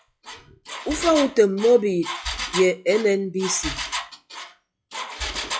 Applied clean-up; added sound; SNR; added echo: classical method log-MMSE.